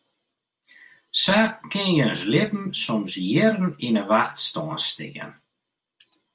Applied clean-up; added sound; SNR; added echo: none; none; none; none.